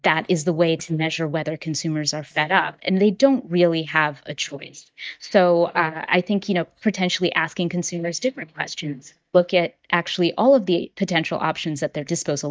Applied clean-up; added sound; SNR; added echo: neural mask model DeepFilterNet 3.